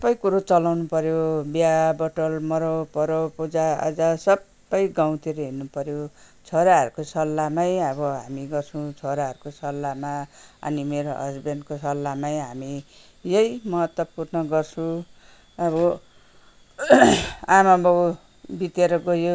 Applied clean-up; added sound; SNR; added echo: none; none; none; none.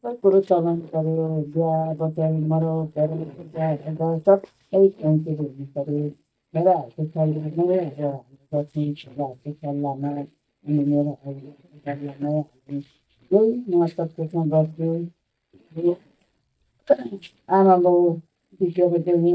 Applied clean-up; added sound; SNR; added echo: neural mask model DeepFilterNet 3.